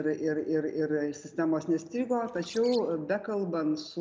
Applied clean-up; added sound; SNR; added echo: none; Bird; 18 dB; none.